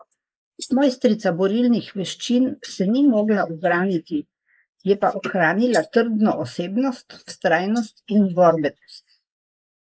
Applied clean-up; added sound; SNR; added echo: neural mask model Resemble Enhance denoiser.